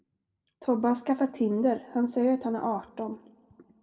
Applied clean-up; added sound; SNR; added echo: none; none; none; reverberation time 0.8 s.